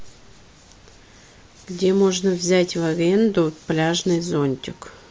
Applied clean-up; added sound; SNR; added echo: none; none; none; none.